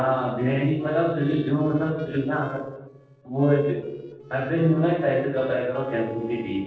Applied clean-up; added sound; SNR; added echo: neural separator model SepFormer DNS4.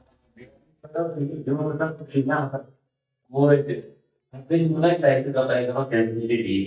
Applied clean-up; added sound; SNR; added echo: neural mask model DeepFilterNet 3.